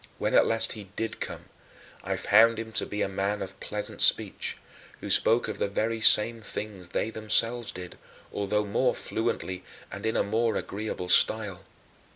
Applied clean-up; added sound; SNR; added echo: none; none; none; none.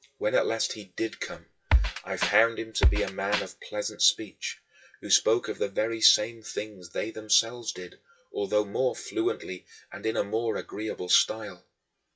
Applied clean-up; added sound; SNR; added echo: classical method WPE with log-MMSE.